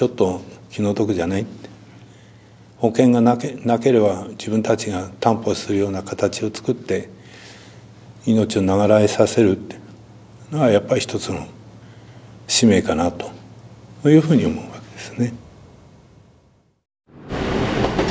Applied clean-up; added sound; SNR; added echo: none; none; none; none.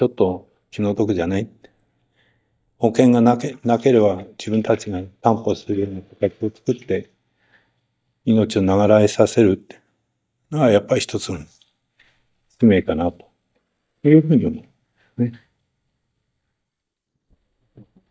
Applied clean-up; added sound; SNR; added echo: neural mask model DeepFilterNet 3.